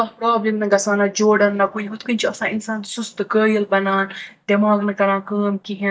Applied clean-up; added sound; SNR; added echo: neural mask model DeepFilterNet 3.